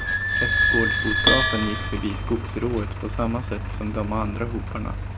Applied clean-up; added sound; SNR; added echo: none; Squeak / Idling + Bell; -1 dB; none.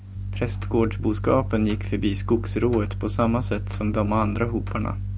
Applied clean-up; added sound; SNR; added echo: none; none; none; none.